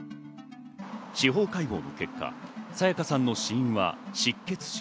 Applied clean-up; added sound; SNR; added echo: none; none; none; none.